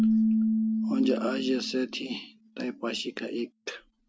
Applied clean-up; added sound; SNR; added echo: none; Keyboard (musical); -2 dB; none.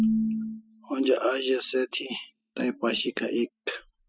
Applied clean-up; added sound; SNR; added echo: classical method spectral subtraction.